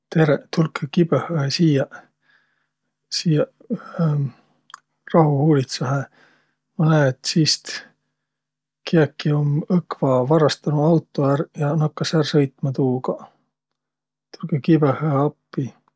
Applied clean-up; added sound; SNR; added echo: none; none; none; none.